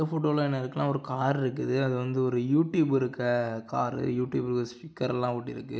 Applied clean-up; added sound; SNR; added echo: neural mask model Resemble Enhance denoiser.